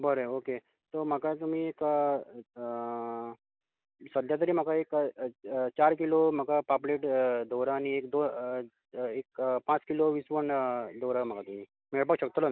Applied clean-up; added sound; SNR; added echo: none; none; none; none.